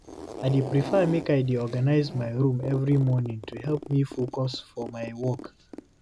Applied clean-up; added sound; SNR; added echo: none; Zipper (clothing); 12 dB; none.